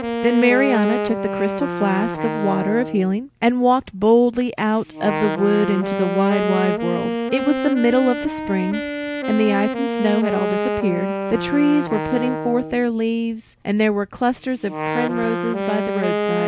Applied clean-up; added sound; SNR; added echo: none; Wind instrument, woodwind instrument; 4 dB; none.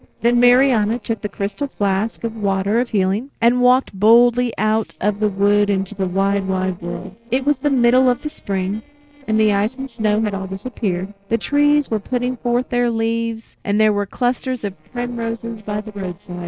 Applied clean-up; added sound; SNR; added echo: neural separator model SepFormer DNS4.